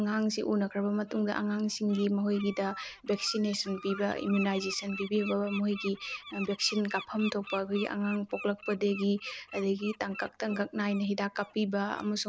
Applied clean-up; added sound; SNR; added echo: none; Bird; 15 dB; none.